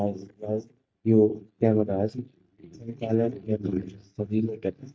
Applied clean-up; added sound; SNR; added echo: neural mask model DeepFilterNet 3.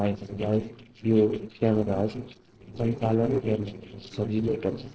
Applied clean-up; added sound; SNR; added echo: neural separator model SepFormer DNS4.